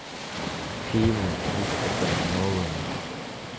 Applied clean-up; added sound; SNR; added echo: none; Waves, surf; -1 dB; none.